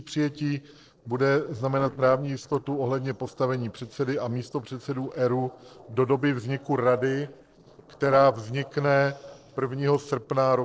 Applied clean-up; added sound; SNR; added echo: neural separator model SepFormer DNS4.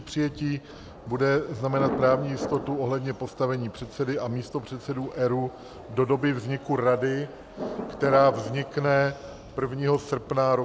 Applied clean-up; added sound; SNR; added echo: none; Thunder; 12 dB; none.